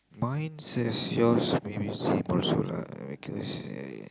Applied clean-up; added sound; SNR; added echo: none; none; none; none.